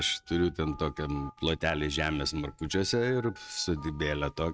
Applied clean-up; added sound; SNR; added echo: neural mask model RNNoise.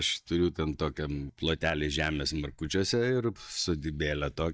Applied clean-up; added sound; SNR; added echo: neural mask model DeepFilterNet 3.